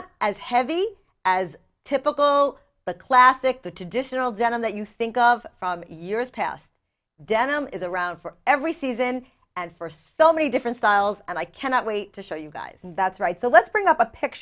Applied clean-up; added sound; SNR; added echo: none; none; none; none.